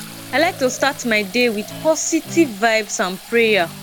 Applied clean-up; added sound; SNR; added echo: none; Fill (with liquid) + Guitar; 15 dB; none.